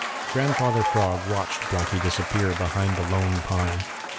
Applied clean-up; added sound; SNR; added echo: none; Applause / Crowd / Cheering; 4 dB; none.